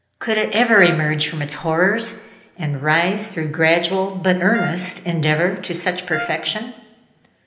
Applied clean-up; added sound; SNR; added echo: none; Trumpet; 14 dB; reverberation time 0.8 s.